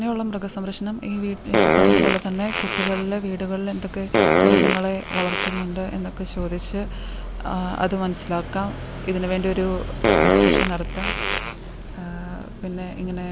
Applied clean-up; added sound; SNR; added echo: none; Fart; -5 dB; none.